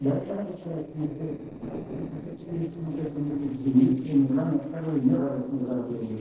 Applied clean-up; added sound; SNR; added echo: neural separator model SepFormer DNS4.